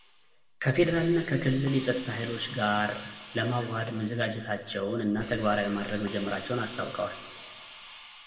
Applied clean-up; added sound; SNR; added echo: none; Hiss; 16 dB; reverberation time 1.7 s.